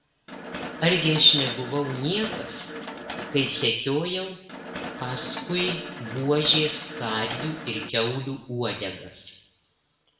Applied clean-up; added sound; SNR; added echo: none; Mechanisms; 9 dB; reverberation time 0.7 s.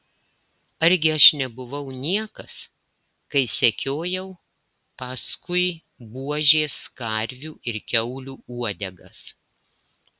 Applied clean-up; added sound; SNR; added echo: none; none; none; none.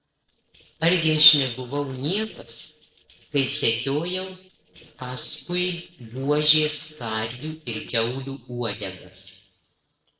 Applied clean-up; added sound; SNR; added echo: neural separator model SepFormer DNS4.